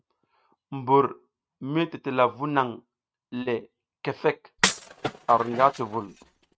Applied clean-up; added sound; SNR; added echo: neural mask model RNNoise.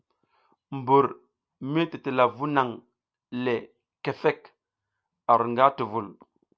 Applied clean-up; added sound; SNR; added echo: none; none; none; none.